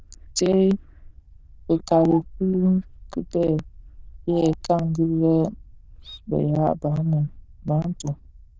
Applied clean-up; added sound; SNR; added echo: neural diffusion model UNIVERSE++.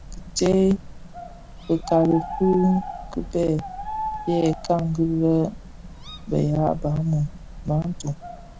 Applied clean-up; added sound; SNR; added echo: none; Bird; 11 dB; none.